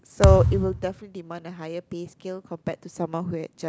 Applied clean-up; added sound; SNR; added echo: none; Thump, thud; -4 dB; none.